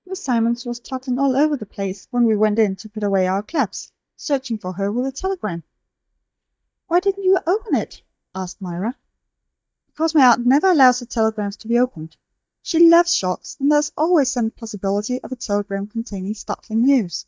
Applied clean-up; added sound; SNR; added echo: neural mask model DeepFilterNet 3.